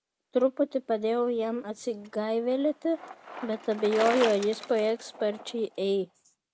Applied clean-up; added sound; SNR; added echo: none; Bicycle; 13 dB; none.